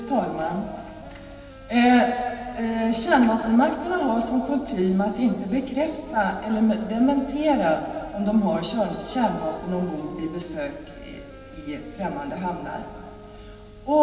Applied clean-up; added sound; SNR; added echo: none; Wind instrument, woodwind instrument; 20 dB; reverberation time 2.4 s.